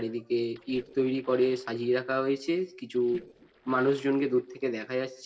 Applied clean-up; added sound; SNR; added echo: neural separator model SepFormer DNS4.